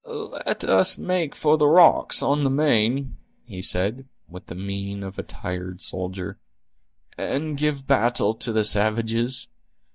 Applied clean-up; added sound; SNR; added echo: neural mask model DeepFilterNet 3.